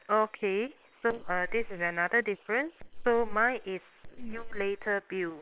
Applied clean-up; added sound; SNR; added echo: neural separator model SepFormer WHAM!.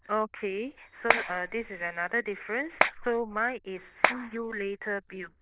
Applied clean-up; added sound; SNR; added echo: neural diffusion model UNIVERSE++.